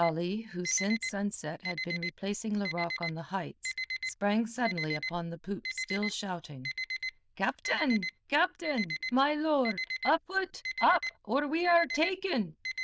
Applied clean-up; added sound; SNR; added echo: neural diffusion model UNIVERSE++.